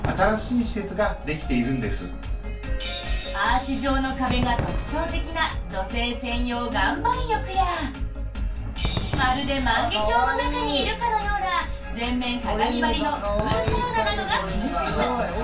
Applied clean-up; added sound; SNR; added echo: none; Crowd / Cheering / Fireworks; 12 dB; reverberation time 0.2 s.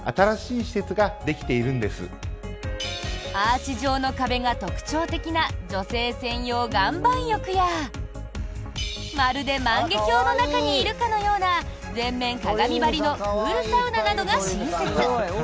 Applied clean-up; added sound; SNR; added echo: none; none; none; none.